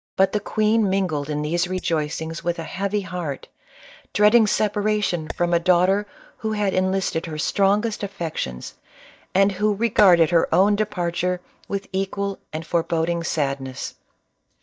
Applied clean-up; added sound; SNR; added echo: neural mask model DeepFilterNet 3.